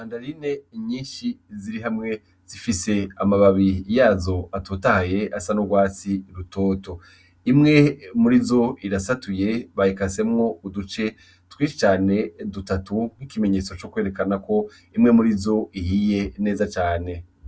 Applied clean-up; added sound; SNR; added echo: none; none; none; none.